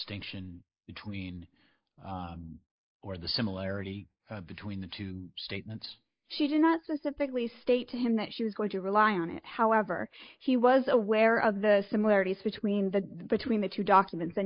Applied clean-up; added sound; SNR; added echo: neural mask model Resemble Enhance denoiser.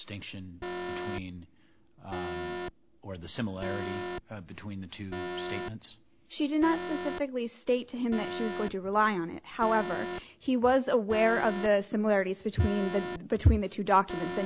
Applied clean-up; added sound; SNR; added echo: none; Alarm; 9 dB; none.